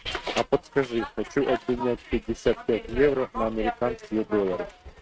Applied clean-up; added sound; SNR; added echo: neural mask model RNNoise.